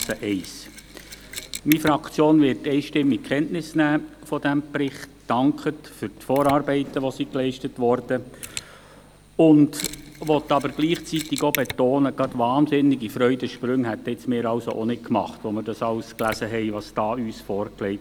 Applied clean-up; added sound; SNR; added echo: none; Mechanisms; 18 dB; none.